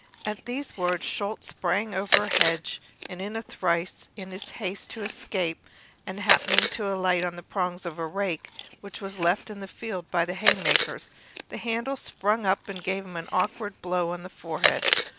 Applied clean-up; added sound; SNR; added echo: none; Chewing, mastication; 3 dB; none.